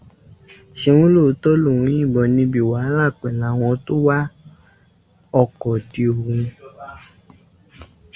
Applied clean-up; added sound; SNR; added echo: none; none; none; none.